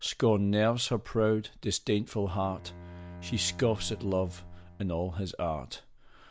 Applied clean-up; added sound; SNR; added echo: none; Bowed string instrument; 16 dB; none.